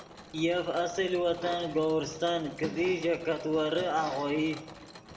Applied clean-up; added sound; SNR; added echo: none; Mechanisms; 18 dB; reverberation time 0.7 s.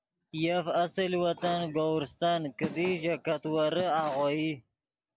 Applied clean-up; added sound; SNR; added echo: none; none; none; none.